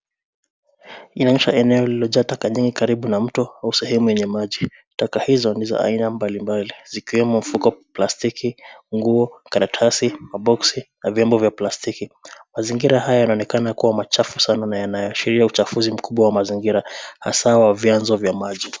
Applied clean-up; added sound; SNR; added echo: none; none; none; none.